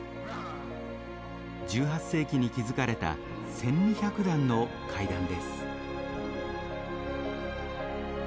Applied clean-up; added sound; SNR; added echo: none; Animal; 19 dB; none.